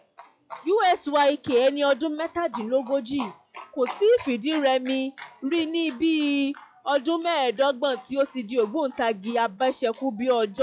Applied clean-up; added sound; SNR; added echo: classical method log-MMSE.